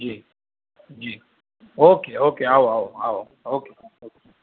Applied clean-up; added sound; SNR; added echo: none; none; none; none.